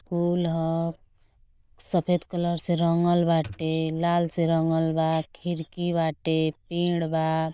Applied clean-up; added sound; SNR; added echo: neural diffusion model UNIVERSE++.